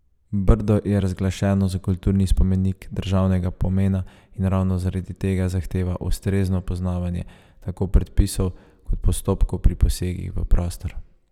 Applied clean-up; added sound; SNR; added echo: none; none; none; none.